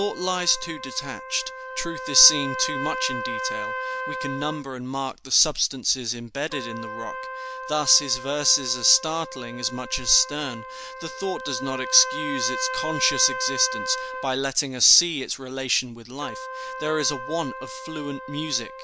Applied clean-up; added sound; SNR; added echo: none; Trumpet; 8 dB; none.